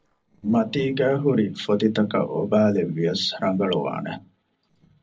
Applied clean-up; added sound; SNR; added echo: neural separator model SepFormer DNS4.